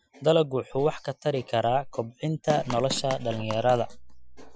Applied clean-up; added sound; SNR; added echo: classical method Wiener filter.